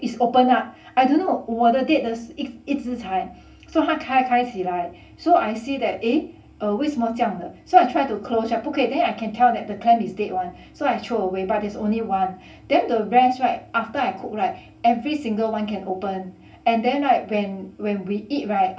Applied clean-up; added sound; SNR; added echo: none; none; none; reverberation time 0.3 s.